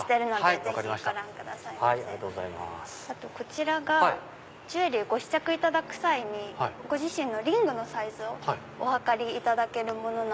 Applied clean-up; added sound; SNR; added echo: none; none; none; none.